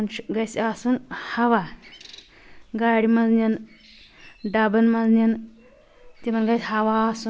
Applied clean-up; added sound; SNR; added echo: none; none; none; none.